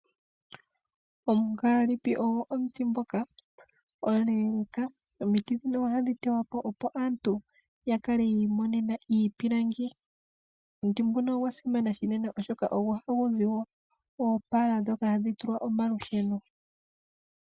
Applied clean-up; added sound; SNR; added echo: none; none; none; none.